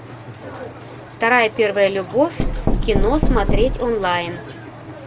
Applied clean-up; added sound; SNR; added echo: none; Knock; -1 dB; none.